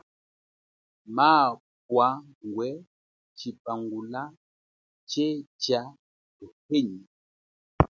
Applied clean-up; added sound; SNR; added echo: none; none; none; none.